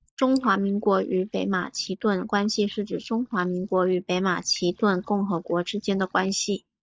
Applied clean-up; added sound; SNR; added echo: neural mask model DeepFilterNet 3.